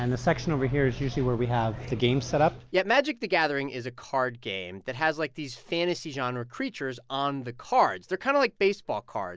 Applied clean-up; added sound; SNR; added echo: none; none; none; none.